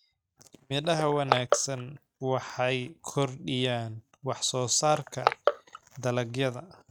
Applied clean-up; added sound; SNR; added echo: neural mask model RNNoise.